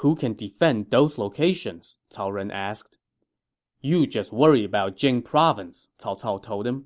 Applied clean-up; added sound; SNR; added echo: none; none; none; none.